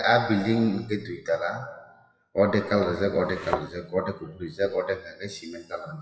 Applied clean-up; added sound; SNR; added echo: classical method WPE with log-MMSE.